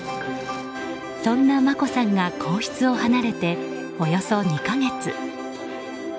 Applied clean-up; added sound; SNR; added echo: none; none; none; none.